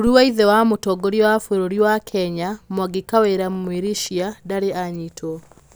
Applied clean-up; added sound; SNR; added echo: none; none; none; none.